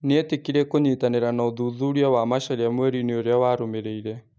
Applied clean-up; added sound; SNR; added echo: none; none; none; none.